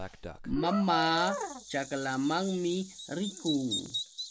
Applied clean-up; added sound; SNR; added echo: none; Brass instrument + Bird vocalization, bird call, bird song; 7 dB; none.